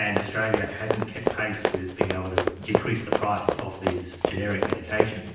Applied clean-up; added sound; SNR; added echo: none; Run; -1 dB; reverberation time 0.9 s.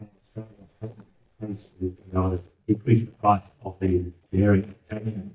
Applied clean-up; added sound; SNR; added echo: neural mask model DeepFilterNet 3.